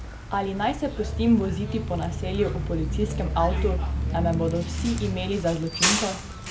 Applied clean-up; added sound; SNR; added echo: none; Bus; 1 dB; none.